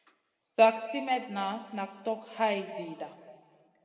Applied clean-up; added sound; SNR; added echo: none; none; none; reverberation time 2.0 s.